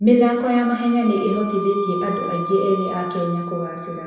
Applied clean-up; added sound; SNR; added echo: none; Wind instrument, woodwind instrument; 11 dB; reverberation time 0.8 s.